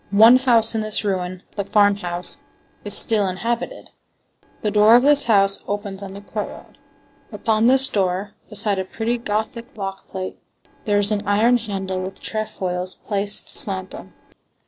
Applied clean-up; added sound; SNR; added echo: neural separator model SepFormer DNS4.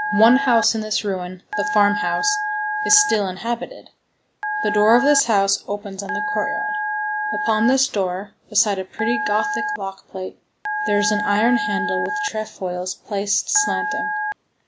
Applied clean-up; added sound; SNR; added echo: none; Telephone; 4 dB; none.